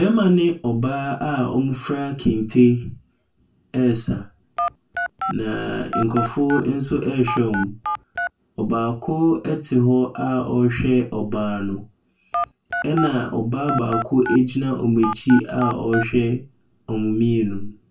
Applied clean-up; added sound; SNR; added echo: none; Telephone; 7 dB; reverberation time 0.2 s.